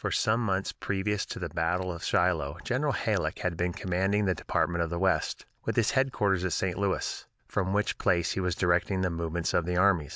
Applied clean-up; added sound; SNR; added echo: none; none; none; none.